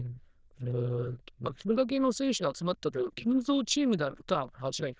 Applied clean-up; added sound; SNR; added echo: neural diffusion model UNIVERSE++.